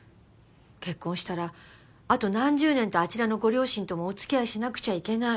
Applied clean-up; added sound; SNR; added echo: none; none; none; none.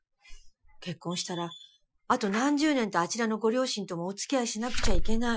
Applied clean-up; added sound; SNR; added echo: classical method Wiener filter.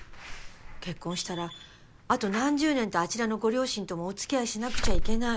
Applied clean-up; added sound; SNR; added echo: none; Slam / Alarm; 1 dB; none.